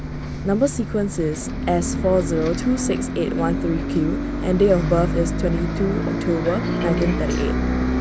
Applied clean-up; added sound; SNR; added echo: none; Bus; 1 dB; none.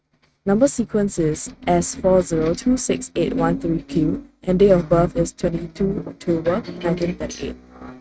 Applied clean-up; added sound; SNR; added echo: neural mask model RNNoise.